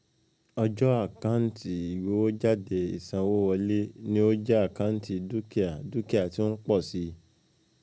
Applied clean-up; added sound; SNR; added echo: none; none; none; none.